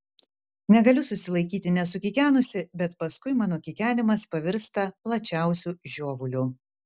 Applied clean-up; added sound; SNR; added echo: none; none; none; none.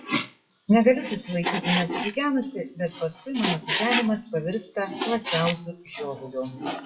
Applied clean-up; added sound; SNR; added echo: classical method WPE with log-MMSE.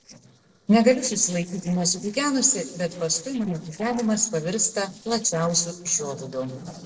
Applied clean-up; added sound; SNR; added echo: neural separator model SepFormer DNS4.